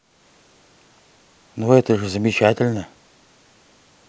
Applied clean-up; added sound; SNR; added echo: none; none; none; none.